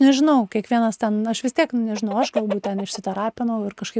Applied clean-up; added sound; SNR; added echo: neural mask model RNNoise.